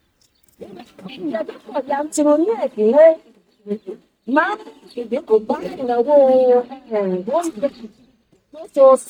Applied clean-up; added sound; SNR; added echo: neural mask model DeepFilterNet 3.